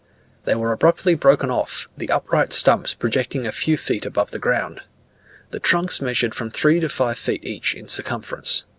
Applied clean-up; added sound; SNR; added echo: none; none; none; none.